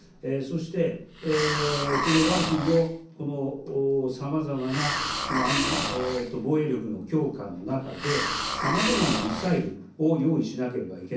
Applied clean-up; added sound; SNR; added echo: none; Hiss; 4 dB; reverberation time 0.6 s.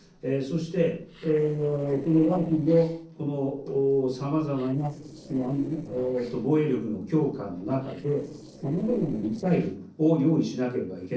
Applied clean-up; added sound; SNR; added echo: neural separator model SepFormer DNS4.